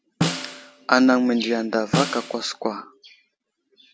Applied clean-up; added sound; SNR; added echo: none; Snare drum; 7 dB; none.